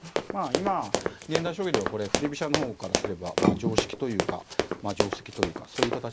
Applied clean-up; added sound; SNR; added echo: none; Run; -3 dB; none.